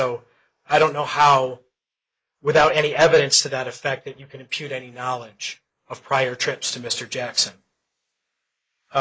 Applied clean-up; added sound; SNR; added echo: neural mask model Resemble Enhance denoiser.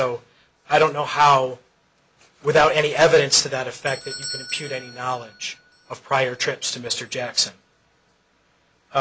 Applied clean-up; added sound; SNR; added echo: none; Doorbell; 20 dB; none.